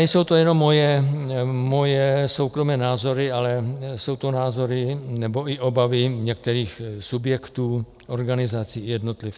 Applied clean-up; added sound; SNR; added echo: none; none; none; none.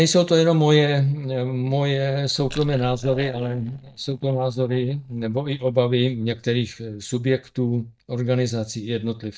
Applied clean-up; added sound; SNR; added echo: neural mask model DeepFilterNet 3.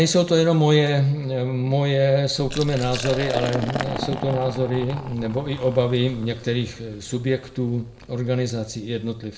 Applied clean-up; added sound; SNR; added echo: none; Liquid; 12 dB; reverberation time 0.6 s.